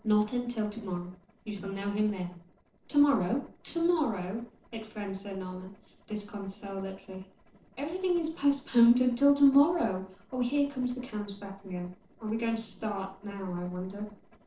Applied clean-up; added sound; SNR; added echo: neural separator model SepFormer DNS4.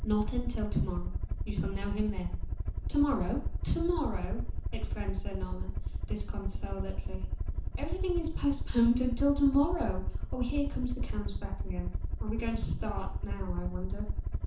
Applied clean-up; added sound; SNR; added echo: none; Aircraft; -1 dB; reverberation time 0.9 s.